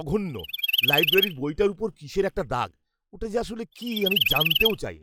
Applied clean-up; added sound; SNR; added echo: classical method log-MMSE.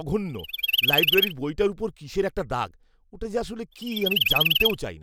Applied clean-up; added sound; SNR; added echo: none; Chirp, tweet; -4 dB; none.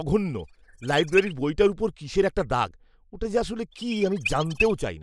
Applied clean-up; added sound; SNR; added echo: neural mask model Resemble Enhance denoiser.